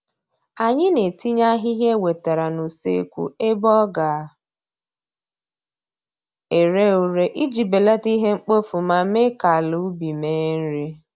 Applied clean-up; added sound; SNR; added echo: none; none; none; none.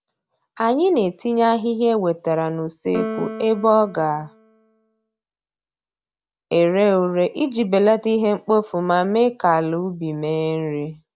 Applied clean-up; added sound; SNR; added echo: none; Piano; 14 dB; none.